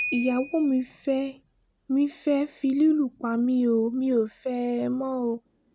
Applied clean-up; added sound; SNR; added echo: none; Piano; 17 dB; none.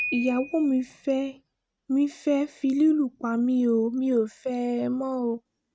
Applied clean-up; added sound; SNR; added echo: neural mask model RNNoise.